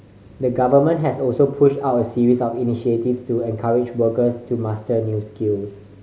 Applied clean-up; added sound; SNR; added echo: none; none; none; none.